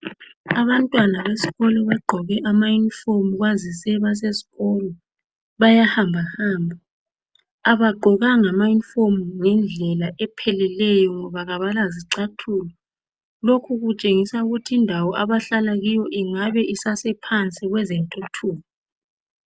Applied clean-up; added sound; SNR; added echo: none; none; none; none.